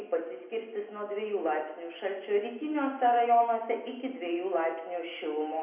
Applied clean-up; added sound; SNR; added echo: none; none; none; reverberation time 0.7 s.